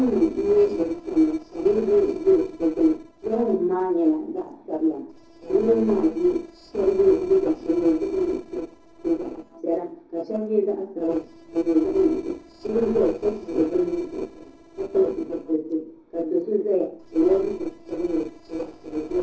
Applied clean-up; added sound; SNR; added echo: neural separator model SepFormer DNS4.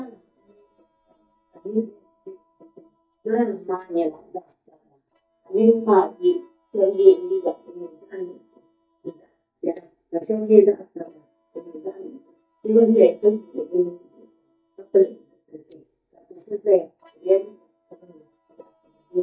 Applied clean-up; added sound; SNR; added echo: neural mask model DeepFilterNet 3.